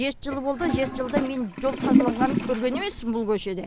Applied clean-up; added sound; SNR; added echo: none; Toilet flush; 0 dB; none.